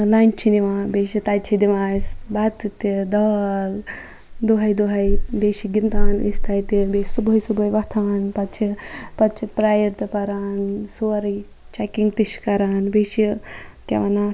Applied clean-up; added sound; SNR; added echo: none; none; none; none.